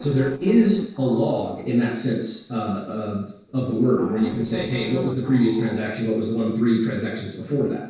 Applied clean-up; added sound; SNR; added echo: neural separator model SepFormer DNS4.